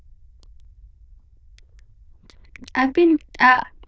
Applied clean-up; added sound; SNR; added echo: neural diffusion model UNIVERSE++.